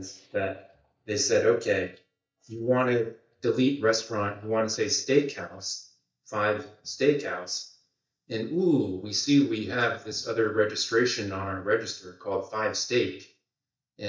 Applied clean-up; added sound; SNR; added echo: neural mask model DeepFilterNet 3.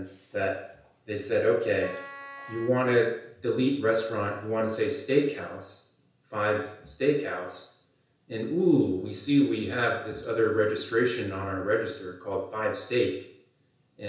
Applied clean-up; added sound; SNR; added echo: none; Wind instrument, woodwind instrument; 16 dB; reverberation time 0.5 s.